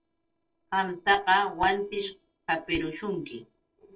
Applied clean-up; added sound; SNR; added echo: neural separator model SepFormer DNS4.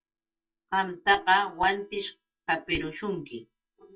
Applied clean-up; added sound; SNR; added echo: neural mask model DeepFilterNet 3.